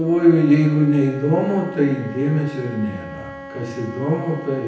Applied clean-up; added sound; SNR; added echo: none; Wind instrument, woodwind instrument; 16 dB; reverberation time 0.9 s.